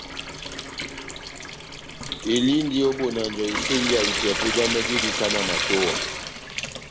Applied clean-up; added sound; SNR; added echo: none; Trickle, dribble / Sink (filling or washing) / Water tap, faucet; 2 dB; none.